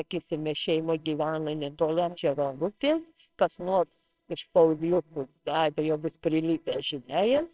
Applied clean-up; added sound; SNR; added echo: neural separator model SepFormer WHAMR!.